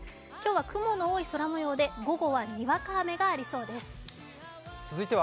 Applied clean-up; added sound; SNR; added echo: none; none; none; none.